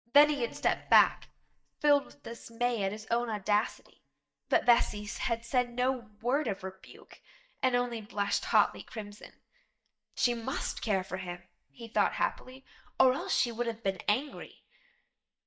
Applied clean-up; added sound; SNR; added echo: neural mask model DeepFilterNet 3.